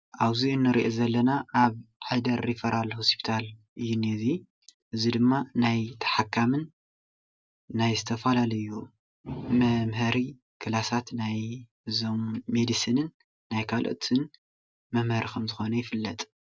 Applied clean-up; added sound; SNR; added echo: none; none; none; none.